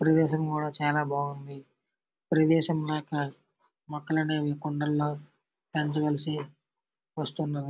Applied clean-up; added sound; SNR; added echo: none; none; none; none.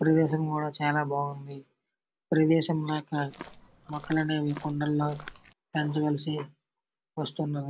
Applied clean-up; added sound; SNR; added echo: none; Walk, footsteps; 18 dB; none.